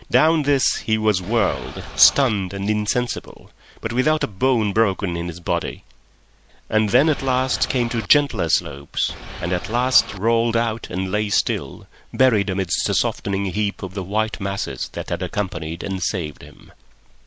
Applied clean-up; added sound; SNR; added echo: none; Boat, Water vehicle; 12 dB; none.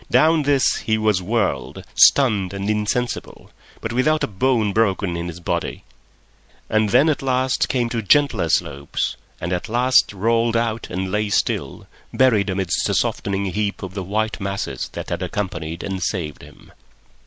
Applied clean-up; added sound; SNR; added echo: none; none; none; none.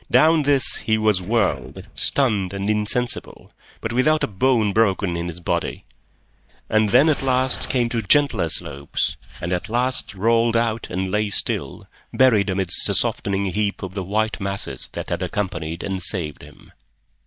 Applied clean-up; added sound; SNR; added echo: neural mask model DeepFilterNet 3.